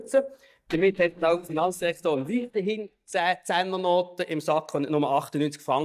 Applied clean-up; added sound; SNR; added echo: neural mask model DeepFilterNet 3.